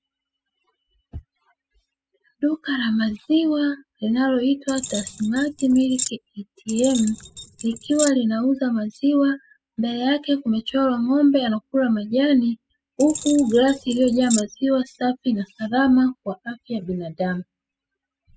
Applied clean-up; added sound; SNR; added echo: classical method spectral subtraction.